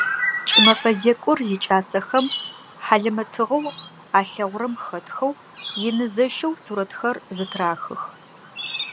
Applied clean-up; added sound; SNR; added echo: none; Chirp, tweet; 3 dB; none.